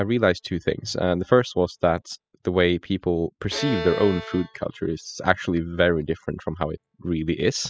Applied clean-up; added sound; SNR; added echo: classical method spectral subtraction.